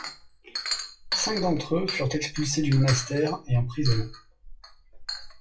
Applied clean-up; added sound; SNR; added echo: classical method WPE with log-MMSE.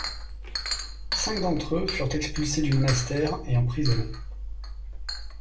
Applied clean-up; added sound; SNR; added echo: none; Chink, clink; 10 dB; reverberation time 0.3 s.